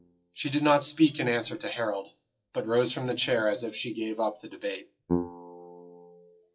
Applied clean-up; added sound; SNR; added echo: classical method WPE with log-MMSE.